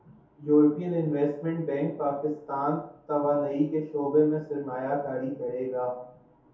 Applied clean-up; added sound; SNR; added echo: none; none; none; reverberation time 0.6 s.